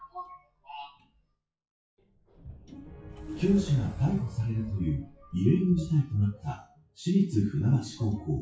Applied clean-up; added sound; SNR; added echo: classical method WPE with log-MMSE.